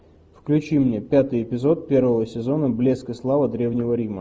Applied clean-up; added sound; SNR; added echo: none; none; none; none.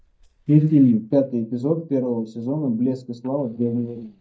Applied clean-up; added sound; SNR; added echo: neural mask model DeepFilterNet 3.